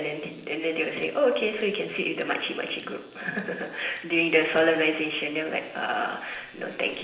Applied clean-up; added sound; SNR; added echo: neural separator model SepFormer DNS4.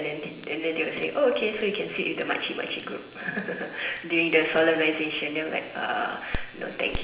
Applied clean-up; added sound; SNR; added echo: none; Scissors; 14 dB; reverberation time 0.9 s.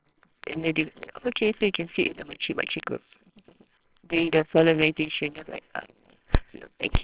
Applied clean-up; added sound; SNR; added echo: neural separator model SepFormer WHAMR!.